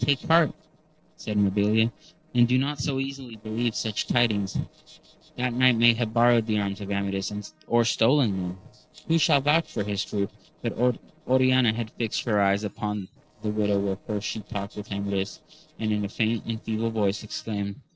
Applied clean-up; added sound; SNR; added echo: neural separator model SepFormer DNS4.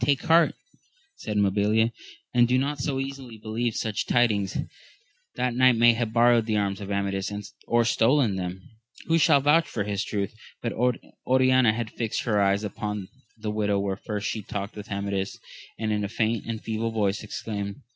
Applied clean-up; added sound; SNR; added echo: none; none; none; none.